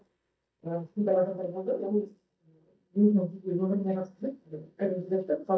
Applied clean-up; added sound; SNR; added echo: neural mask model DeepFilterNet 3.